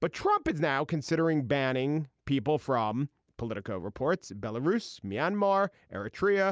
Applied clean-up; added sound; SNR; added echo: none; none; none; none.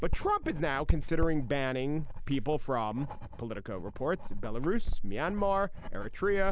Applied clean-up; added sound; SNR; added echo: none; Writing; -1 dB; none.